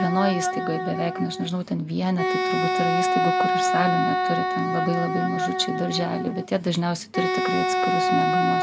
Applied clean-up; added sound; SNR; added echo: none; Wind instrument, woodwind instrument; -2 dB; none.